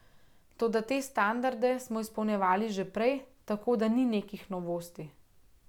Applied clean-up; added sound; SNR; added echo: none; none; none; none.